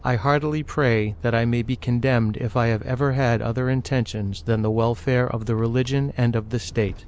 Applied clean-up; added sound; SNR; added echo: none; Truck; 17 dB; none.